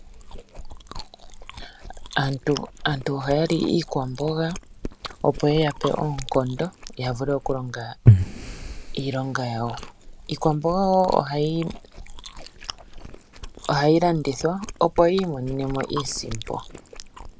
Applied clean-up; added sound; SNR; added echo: none; Chewing, mastication; 5 dB; none.